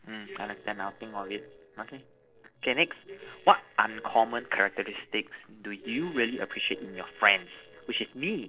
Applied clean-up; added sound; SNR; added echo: neural separator model SepFormer DNS4.